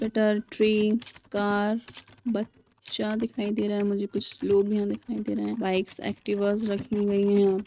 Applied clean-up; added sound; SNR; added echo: neural mask model RNNoise.